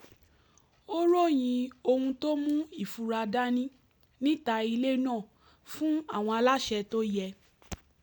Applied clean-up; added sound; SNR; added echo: none; none; none; none.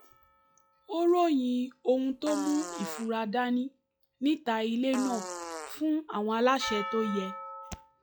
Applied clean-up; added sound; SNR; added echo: classical method log-MMSE.